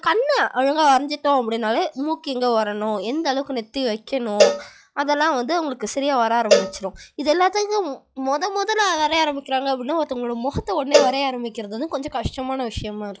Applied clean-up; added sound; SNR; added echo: classical method log-MMSE.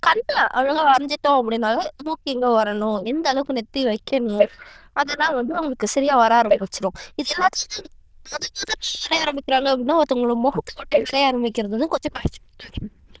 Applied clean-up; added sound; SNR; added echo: neural diffusion model UNIVERSE++.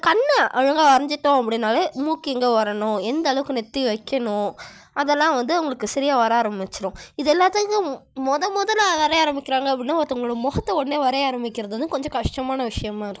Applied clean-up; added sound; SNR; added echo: none; none; none; none.